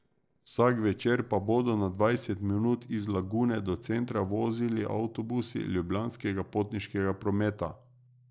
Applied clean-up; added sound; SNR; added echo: neural separator model SepFormer DNS4.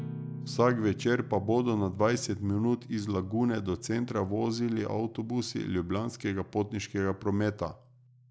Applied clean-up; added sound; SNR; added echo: none; Guitar; 15 dB; none.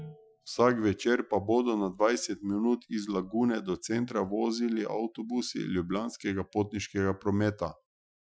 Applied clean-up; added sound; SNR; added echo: classical method Wiener filter.